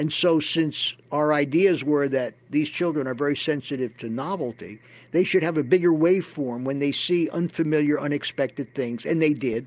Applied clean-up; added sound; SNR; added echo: none; none; none; none.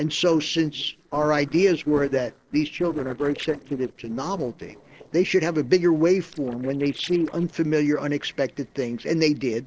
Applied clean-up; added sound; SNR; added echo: neural separator model SepFormer DNS4.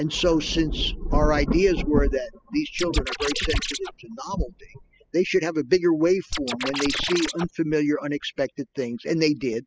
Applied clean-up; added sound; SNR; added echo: classical method spectral subtraction.